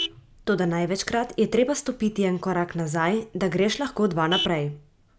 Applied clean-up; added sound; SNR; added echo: none; Vehicle horn, car horn, honking; 13 dB; none.